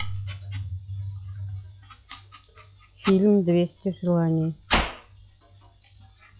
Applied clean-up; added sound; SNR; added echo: classical method log-MMSE.